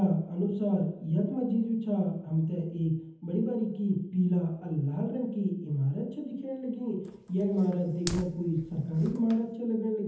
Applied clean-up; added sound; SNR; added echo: none; Fire; 15 dB; reverberation time 1.3 s.